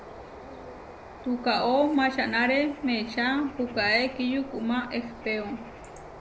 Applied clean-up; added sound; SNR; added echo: none; Bird; 16 dB; none.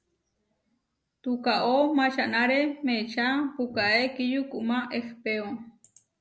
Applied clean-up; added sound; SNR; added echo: none; none; none; none.